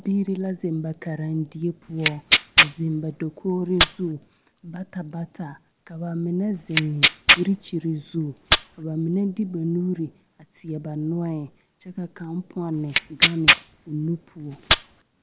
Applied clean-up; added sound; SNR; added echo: none; Tearing; -5 dB; none.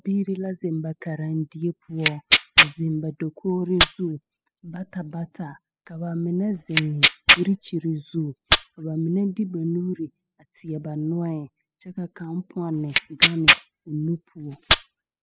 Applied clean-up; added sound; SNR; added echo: classical method spectral subtraction.